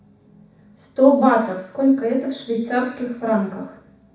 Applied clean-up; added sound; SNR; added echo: none; none; none; reverberation time 0.7 s.